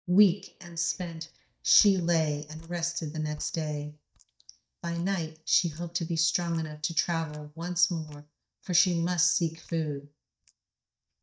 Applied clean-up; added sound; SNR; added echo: neural mask model DeepFilterNet 3.